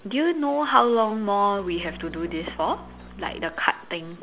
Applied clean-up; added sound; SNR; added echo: none; Bowed string instrument; 19 dB; none.